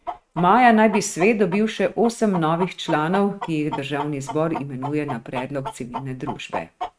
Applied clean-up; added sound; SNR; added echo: neural mask model RNNoise.